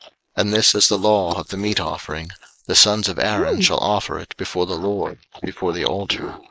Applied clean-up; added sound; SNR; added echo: neural mask model Resemble Enhance denoiser.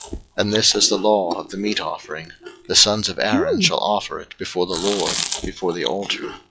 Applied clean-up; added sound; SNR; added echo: classical method log-MMSE.